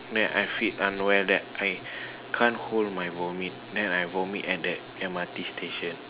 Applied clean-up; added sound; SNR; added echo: none; none; none; none.